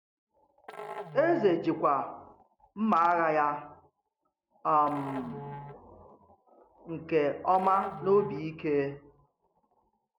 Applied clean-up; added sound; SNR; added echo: none; Musical instrument; 15 dB; none.